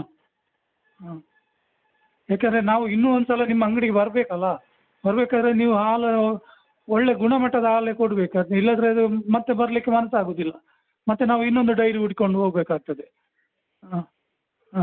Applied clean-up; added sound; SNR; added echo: none; none; none; none.